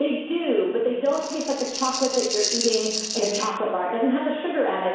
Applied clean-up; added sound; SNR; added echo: none; Rattle (instrument); 5 dB; reverberation time 1.1 s.